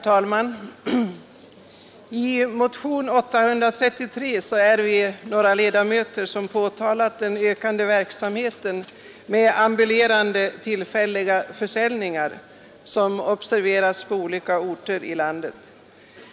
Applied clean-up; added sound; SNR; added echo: none; none; none; none.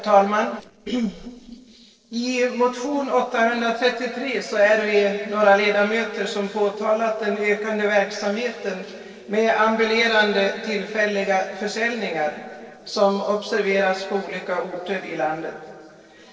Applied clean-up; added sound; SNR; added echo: neural separator model SepFormer DNS4.